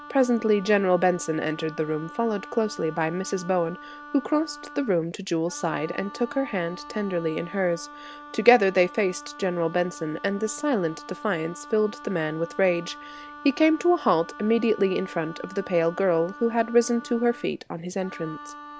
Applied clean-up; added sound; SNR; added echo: none; Wind instrument, woodwind instrument; 17 dB; none.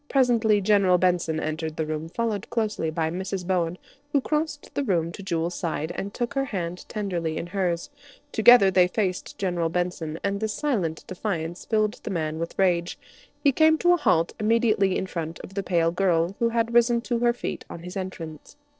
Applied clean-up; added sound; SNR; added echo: neural separator model SepFormer DNS4.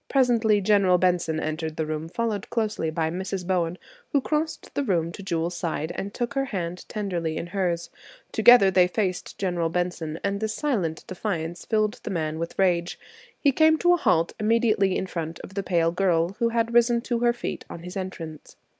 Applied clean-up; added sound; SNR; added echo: none; none; none; none.